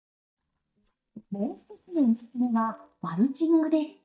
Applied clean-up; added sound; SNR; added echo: neural mask model DeepFilterNet 3.